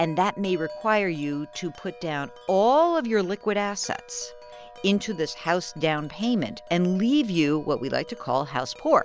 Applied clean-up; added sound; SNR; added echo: none; Wind chime; 20 dB; none.